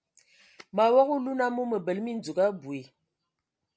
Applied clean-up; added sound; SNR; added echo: none; none; none; none.